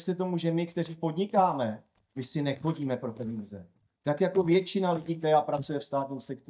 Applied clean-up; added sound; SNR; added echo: neural mask model DeepFilterNet 3.